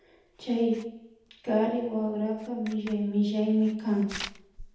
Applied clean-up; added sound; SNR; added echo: none; Writing; 18 dB; reverberation time 0.8 s.